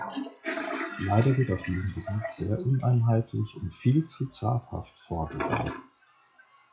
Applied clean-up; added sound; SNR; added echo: classical method WPE with log-MMSE.